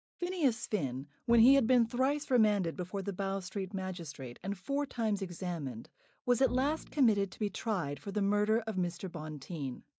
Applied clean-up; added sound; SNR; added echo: neural mask model DeepFilterNet 3.